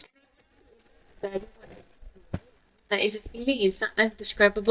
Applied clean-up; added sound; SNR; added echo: neural mask model DeepFilterNet 3.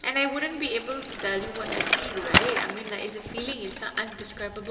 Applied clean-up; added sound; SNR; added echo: none; Bicycle; 0 dB; reverberation time 2.4 s.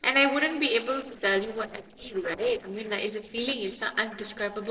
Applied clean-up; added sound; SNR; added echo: neural separator model SepFormer DNS4.